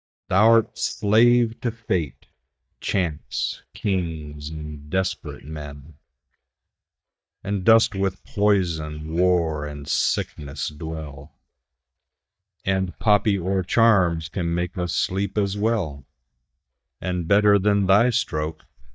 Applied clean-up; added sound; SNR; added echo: neural mask model DeepFilterNet 3.